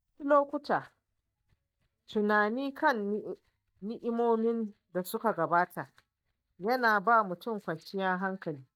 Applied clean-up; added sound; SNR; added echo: neural mask model DeepFilterNet 3.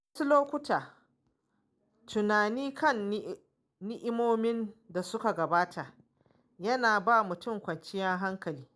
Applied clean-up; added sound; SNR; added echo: none; none; none; none.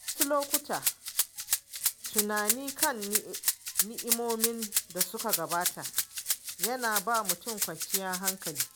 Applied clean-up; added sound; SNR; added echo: none; Rattle (instrument); -3 dB; none.